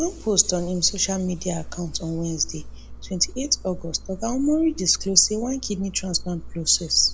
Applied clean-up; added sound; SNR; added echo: none; Engine; 11 dB; none.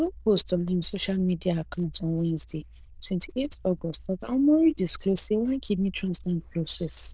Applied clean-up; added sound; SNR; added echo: neural diffusion model UNIVERSE++.